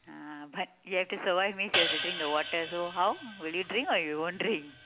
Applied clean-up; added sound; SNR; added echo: none; Hi-hat; 4 dB; none.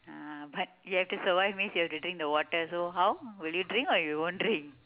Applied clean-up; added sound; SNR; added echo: none; none; none; none.